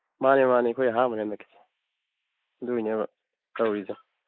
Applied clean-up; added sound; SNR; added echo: neural mask model Resemble Enhance denoiser.